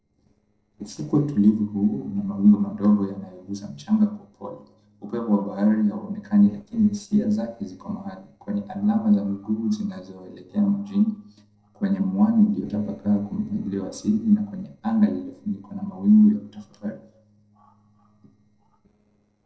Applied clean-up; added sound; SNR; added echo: neural separator model SepFormer DNS4.